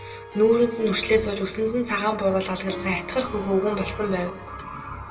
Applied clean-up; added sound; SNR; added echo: none; Harp; 16 dB; reverberation time 1.5 s.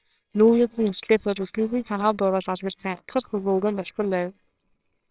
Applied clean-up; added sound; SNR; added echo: neural separator model SepFormer WHAMR!.